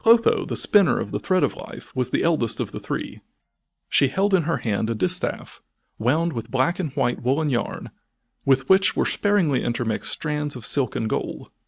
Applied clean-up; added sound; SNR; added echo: neural mask model DeepFilterNet 3.